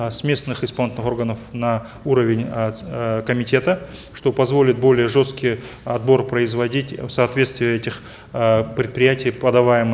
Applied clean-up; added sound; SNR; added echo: none; none; none; none.